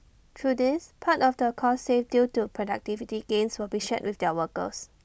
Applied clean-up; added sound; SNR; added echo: none; none; none; none.